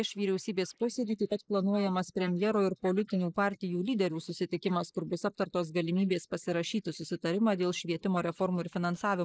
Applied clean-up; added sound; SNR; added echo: neural mask model Resemble Enhance denoiser.